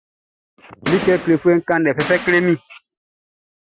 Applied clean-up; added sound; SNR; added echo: classical method Wiener filter.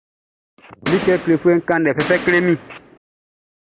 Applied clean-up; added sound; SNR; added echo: none; Boom; 10 dB; none.